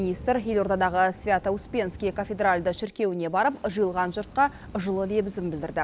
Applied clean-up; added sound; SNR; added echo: none; Fire; 18 dB; none.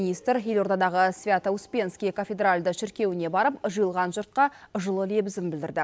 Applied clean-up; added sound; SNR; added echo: none; none; none; none.